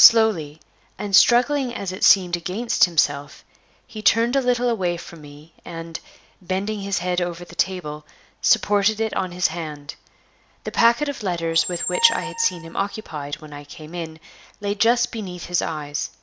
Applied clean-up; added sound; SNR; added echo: none; Squeak; 10 dB; none.